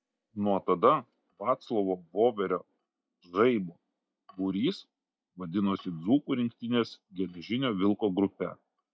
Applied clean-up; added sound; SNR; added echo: neural mask model DeepFilterNet 3.